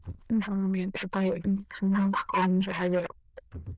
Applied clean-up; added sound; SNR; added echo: neural diffusion model UNIVERSE++.